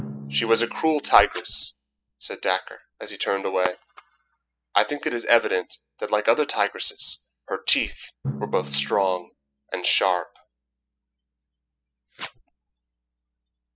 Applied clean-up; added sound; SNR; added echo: classical method spectral subtraction.